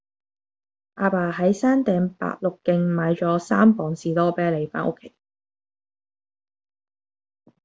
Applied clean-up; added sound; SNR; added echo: none; none; none; none.